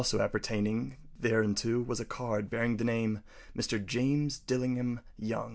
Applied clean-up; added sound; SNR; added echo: none; none; none; none.